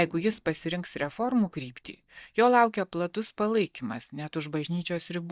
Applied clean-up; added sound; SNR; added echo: neural mask model DeepFilterNet 3.